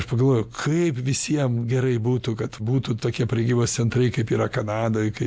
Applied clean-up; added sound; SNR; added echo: none; none; none; none.